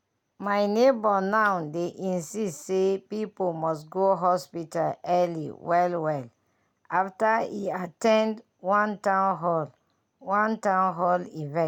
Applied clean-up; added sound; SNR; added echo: none; none; none; none.